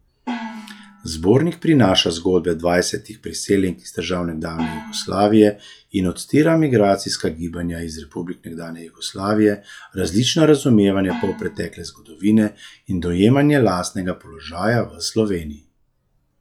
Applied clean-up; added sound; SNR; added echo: classical method log-MMSE.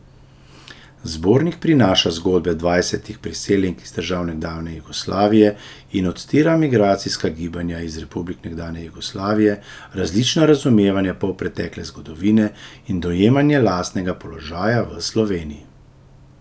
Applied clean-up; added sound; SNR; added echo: none; none; none; none.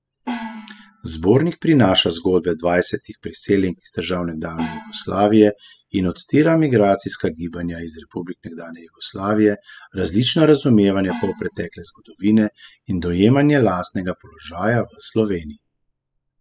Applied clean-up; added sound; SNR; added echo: classical method spectral subtraction.